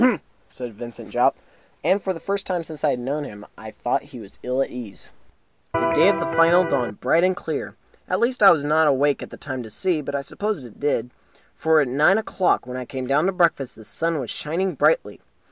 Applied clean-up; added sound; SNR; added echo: none; Electric guitar; 1 dB; none.